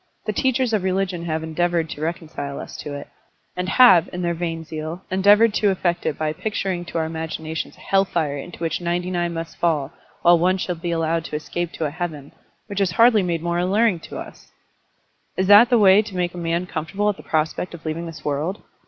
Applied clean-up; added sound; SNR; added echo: none; none; none; none.